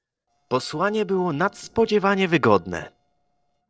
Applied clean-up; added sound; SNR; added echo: neural separator model SepFormer DNS4.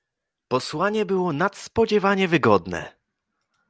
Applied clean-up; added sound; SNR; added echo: none; none; none; none.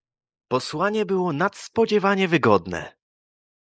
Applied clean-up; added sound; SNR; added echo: neural mask model Resemble Enhance denoiser.